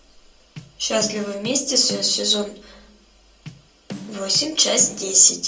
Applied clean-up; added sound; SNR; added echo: none; Bass drum / Snare drum; 15 dB; reverberation time 0.2 s.